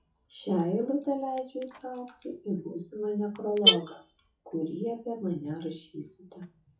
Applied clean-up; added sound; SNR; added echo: classical method WPE with log-MMSE.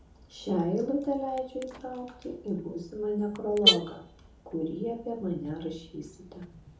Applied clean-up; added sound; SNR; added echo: none; Alarm / Car; 2 dB; reverberation time 1.0 s.